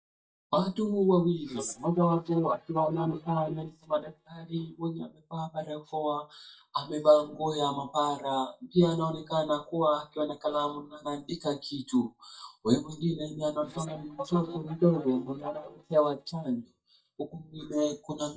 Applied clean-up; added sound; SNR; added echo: neural mask model DeepFilterNet 3.